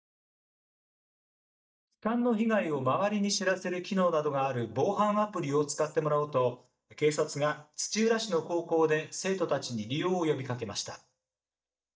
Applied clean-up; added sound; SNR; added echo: neural mask model DeepFilterNet 3.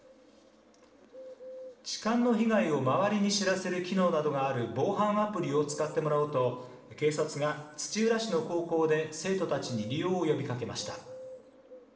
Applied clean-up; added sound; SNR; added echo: none; Bird; 19 dB; reverberation time 0.9 s.